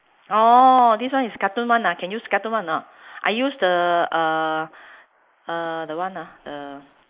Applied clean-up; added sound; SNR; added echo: neural mask model Resemble Enhance denoiser.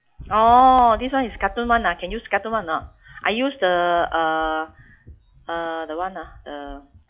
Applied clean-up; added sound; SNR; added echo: classical method log-MMSE.